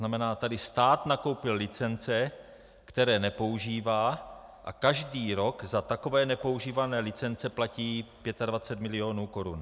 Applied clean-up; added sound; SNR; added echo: none; none; none; none.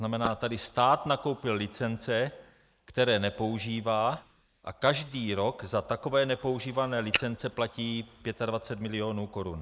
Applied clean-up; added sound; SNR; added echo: neural mask model Resemble Enhance denoiser.